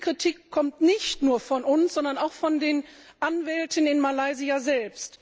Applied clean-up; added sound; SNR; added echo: none; none; none; none.